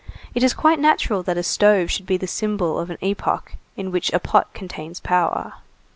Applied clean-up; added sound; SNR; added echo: none; none; none; none.